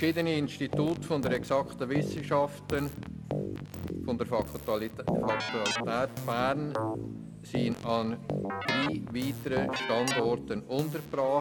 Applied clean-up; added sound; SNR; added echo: none; Keyboard (musical); 4 dB; none.